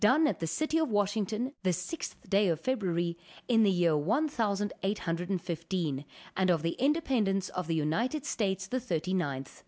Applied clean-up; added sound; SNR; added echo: none; none; none; none.